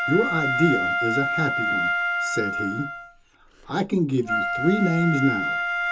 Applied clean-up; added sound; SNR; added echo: none; Wind instrument, woodwind instrument; 1 dB; reverberation time 0.2 s.